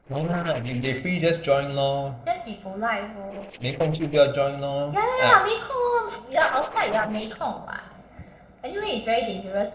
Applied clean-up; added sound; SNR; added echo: neural separator model SepFormer DNS4.